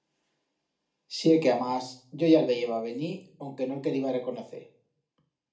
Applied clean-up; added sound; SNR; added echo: none; none; none; reverberation time 0.4 s.